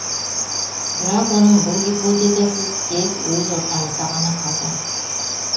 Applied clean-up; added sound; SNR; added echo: none; Cricket; 3 dB; reverberation time 0.6 s.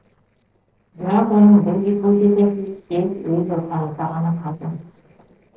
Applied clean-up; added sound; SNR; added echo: neural separator model SepFormer DNS4.